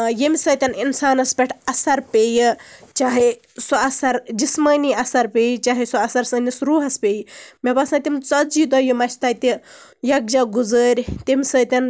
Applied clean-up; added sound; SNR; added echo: none; none; none; none.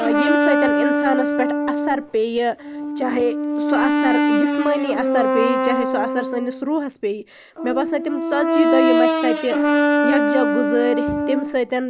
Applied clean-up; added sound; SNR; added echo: none; Brass instrument; -3 dB; none.